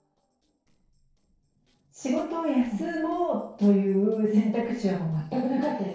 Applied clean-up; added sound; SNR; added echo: neural separator model SepFormer DNS4.